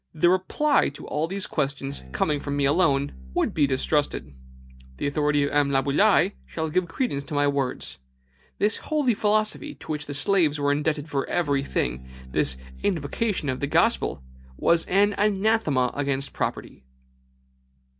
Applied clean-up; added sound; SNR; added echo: none; Bass guitar; 19 dB; none.